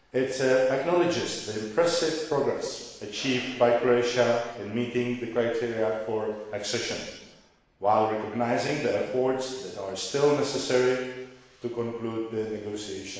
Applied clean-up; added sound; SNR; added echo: none; none; none; reverberation time 1.1 s.